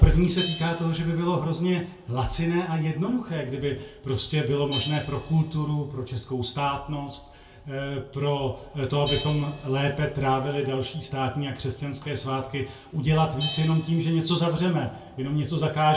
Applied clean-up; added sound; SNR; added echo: none; Crash cymbal; 17 dB; reverberation time 0.3 s.